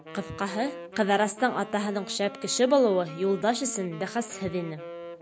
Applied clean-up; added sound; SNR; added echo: none; Wind instrument, woodwind instrument; 15 dB; none.